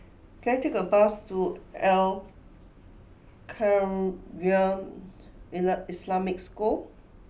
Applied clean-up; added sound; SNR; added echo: none; none; none; none.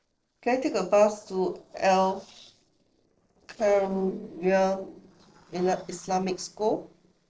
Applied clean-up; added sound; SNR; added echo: neural separator model SepFormer DNS4.